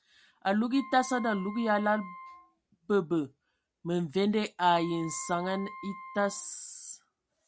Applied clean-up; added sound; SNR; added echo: none; Wind instrument, woodwind instrument; 16 dB; none.